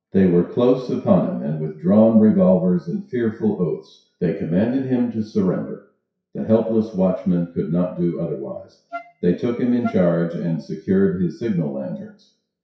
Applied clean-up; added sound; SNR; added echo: classical method WPE with log-MMSE.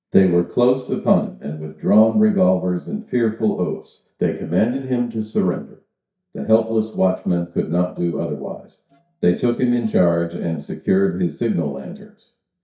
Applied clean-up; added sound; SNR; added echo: neural mask model DeepFilterNet 3.